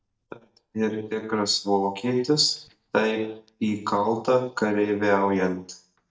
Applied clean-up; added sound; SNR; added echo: neural mask model DeepFilterNet 3.